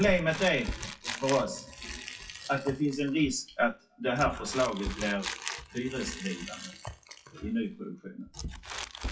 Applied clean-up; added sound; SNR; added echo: classical method WPE with log-MMSE.